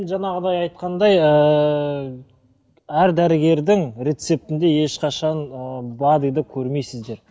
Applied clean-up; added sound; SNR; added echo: none; none; none; none.